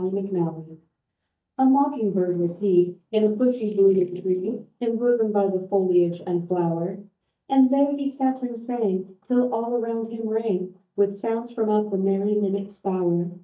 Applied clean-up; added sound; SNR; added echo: neural mask model DeepFilterNet 3.